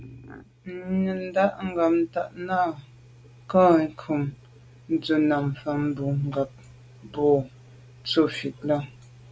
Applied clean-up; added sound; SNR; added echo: none; none; none; none.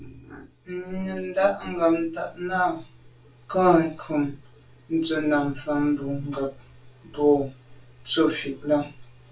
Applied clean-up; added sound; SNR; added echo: none; none; none; reverberation time 0.2 s.